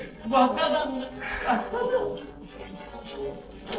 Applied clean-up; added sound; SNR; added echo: neural separator model SepFormer DNS4.